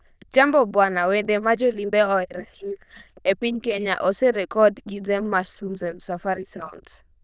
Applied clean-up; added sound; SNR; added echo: neural diffusion model UNIVERSE++.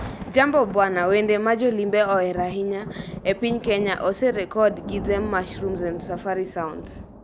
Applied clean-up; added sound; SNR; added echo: none; Thunder; 13 dB; none.